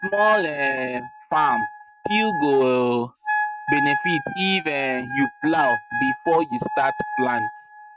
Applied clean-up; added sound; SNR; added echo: neural mask model RNNoise.